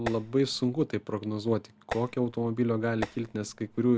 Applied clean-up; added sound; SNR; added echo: none; Tap; 12 dB; none.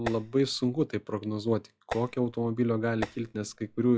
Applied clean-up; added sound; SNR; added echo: classical method log-MMSE.